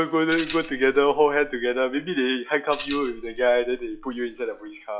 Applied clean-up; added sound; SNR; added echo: classical method log-MMSE.